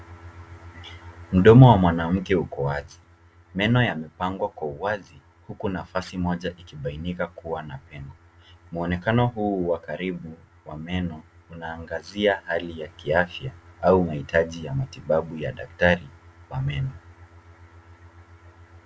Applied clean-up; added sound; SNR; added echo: none; none; none; none.